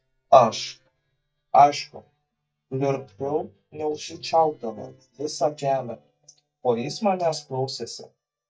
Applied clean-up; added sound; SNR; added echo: neural mask model DeepFilterNet 3.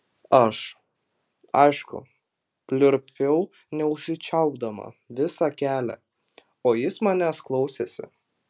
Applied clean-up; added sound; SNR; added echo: none; none; none; none.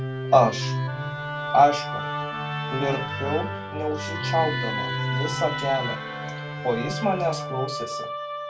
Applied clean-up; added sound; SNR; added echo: none; Musical instrument; 3 dB; reverberation time 0.2 s.